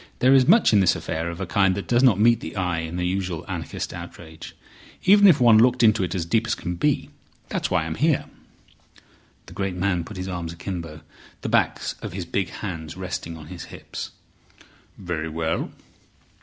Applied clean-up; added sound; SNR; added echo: none; none; none; none.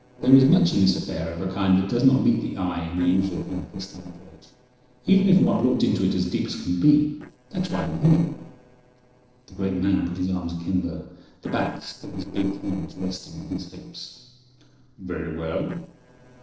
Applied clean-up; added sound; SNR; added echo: neural separator model SepFormer DNS4.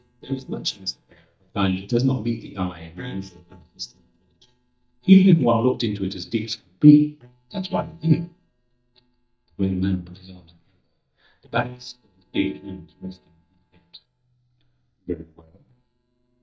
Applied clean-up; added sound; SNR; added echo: neural mask model DeepFilterNet 3.